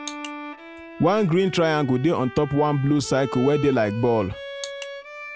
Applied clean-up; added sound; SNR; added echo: none; Bowed string instrument; 13 dB; none.